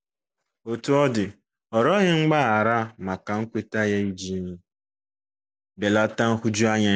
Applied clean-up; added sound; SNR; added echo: none; none; none; none.